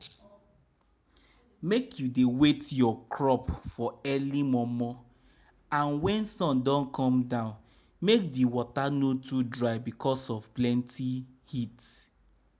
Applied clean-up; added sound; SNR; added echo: none; none; none; none.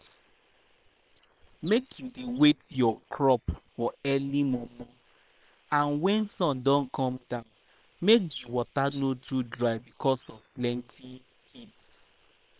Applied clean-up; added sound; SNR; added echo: neural separator model SepFormer WHAM!.